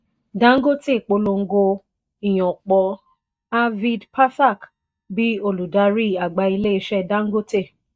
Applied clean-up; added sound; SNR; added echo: neural mask model DeepFilterNet 3.